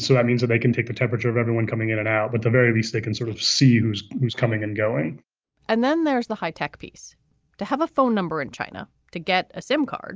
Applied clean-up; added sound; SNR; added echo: none; none; none; none.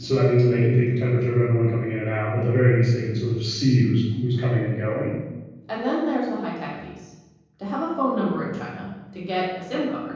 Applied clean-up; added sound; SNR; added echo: none; none; none; reverberation time 1.3 s.